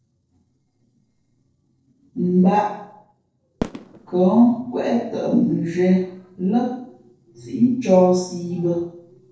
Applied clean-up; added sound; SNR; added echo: neural separator model SepFormer DNS4.